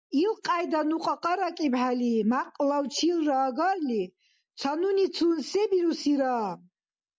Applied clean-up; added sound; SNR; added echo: none; none; none; none.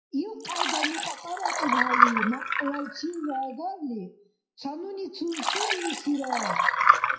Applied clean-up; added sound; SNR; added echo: classical method WPE with log-MMSE.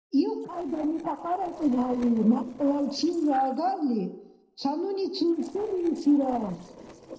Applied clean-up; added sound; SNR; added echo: neural separator model SepFormer DNS4.